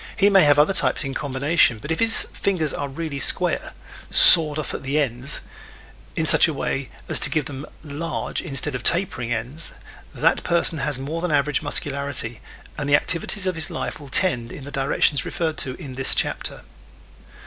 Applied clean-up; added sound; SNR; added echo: none; none; none; none.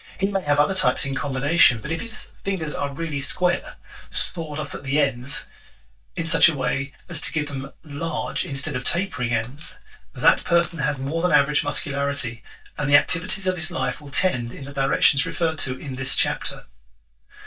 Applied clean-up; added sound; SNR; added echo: neural mask model DeepFilterNet 3.